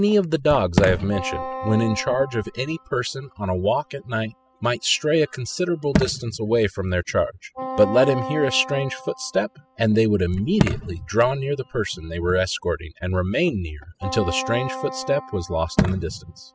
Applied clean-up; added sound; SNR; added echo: classical method spectral subtraction.